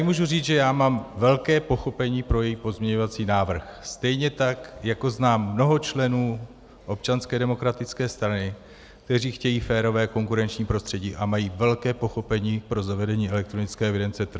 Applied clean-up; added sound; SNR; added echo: none; none; none; none.